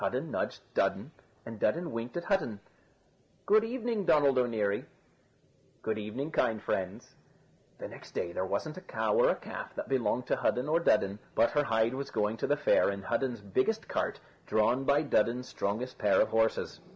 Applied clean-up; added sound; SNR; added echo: none; none; none; none.